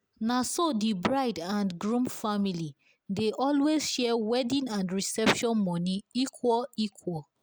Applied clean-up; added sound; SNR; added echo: none; none; none; none.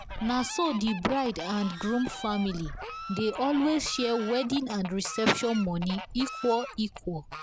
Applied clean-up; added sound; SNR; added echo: none; Fowl; 11 dB; none.